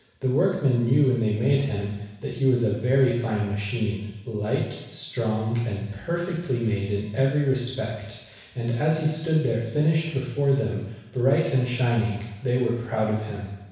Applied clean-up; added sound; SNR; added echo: none; none; none; reverberation time 1.1 s.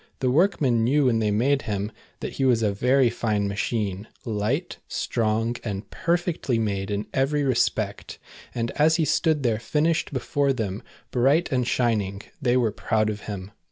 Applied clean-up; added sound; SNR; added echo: none; none; none; none.